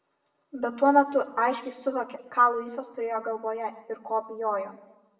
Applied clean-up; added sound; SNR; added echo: none; none; none; reverberation time 0.7 s.